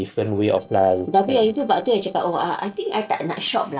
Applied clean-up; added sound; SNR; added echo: neural separator model SepFormer DNS4.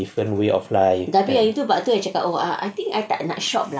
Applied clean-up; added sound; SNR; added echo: none; none; none; none.